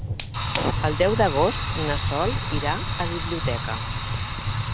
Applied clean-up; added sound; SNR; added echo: none; Fire; -1 dB; none.